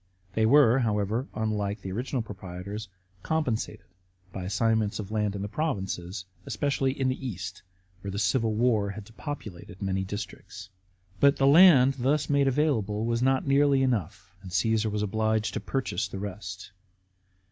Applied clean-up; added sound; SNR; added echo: none; none; none; none.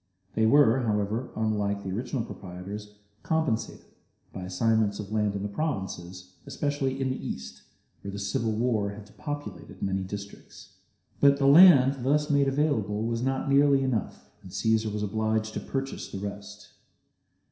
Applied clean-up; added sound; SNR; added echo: none; none; none; reverberation time 0.7 s.